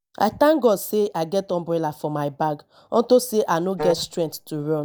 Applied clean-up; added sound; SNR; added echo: none; Wind instrument, woodwind instrument; 9 dB; none.